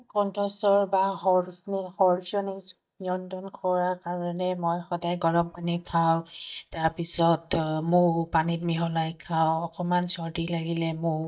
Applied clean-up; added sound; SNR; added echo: neural mask model DeepFilterNet 3.